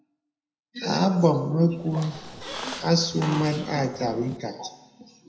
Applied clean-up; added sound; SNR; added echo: none; Squeak; 12 dB; reverberation time 0.8 s.